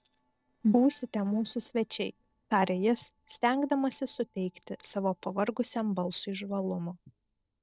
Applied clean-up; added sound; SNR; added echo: neural separator model SepFormer DNS4.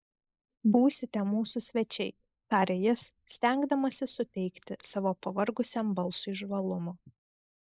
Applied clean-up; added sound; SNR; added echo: neural mask model Resemble Enhance denoiser.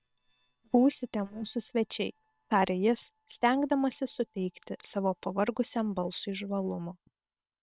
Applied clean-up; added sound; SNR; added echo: neural separator model SepFormer WHAM!.